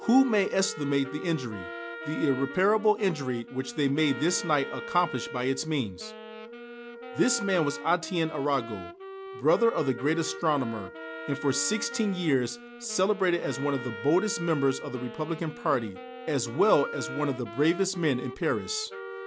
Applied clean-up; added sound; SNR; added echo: none; Wind instrument, woodwind instrument + Wind instrument, woodwind instrument; 12 dB; none.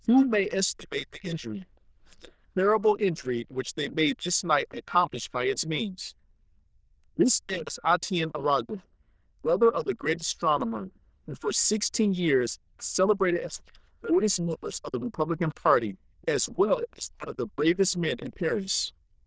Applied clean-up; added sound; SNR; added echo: neural diffusion model UNIVERSE++.